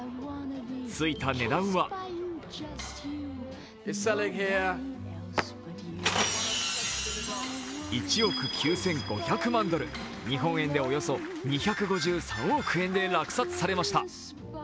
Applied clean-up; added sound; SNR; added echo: none; Mechanisms; 17 dB; none.